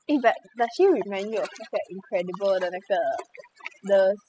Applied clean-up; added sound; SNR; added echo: classical method spectral subtraction.